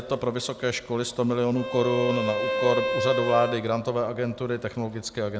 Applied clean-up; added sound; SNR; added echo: none; Bowed string instrument; 3 dB; none.